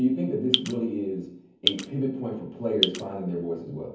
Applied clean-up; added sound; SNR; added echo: none; Drip; -1 dB; reverberation time 0.7 s.